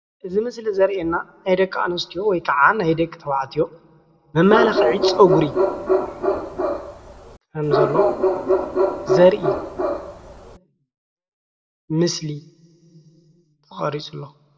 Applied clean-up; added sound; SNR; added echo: none; Bark; -1 dB; reverberation time 1.2 s.